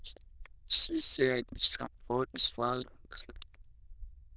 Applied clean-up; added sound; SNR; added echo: neural diffusion model UNIVERSE++.